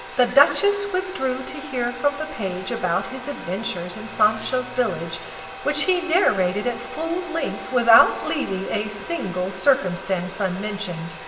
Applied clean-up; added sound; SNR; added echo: none; Domestic sounds, home sounds; 13 dB; reverberation time 1.9 s.